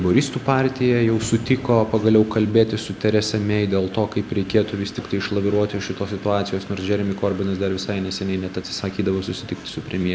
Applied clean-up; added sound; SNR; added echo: none; Thunder / Rain + Train; 16 dB; none.